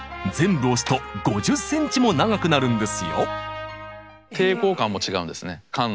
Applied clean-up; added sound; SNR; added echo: none; none; none; none.